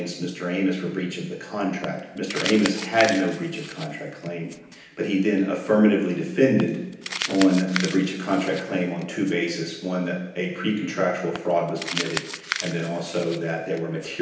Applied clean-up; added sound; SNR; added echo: none; Crumpling, crinkling; 12 dB; reverberation time 0.9 s.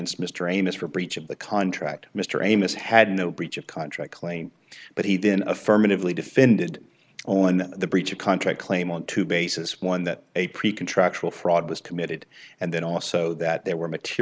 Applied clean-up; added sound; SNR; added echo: none; none; none; none.